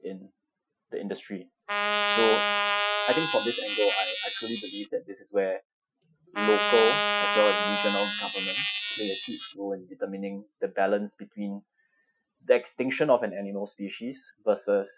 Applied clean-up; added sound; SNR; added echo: classical method Wiener filter.